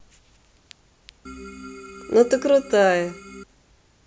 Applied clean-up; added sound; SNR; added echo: none; Organ; 16 dB; none.